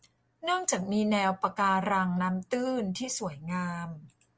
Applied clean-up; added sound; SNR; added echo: none; none; none; none.